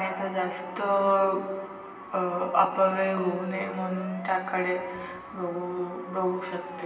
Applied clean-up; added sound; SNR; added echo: none; Siren; 15 dB; reverberation time 2.1 s.